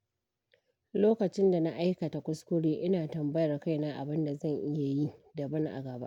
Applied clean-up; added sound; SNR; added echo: none; none; none; none.